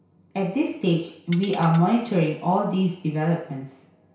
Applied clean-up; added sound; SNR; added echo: none; Tools; 16 dB; reverberation time 0.6 s.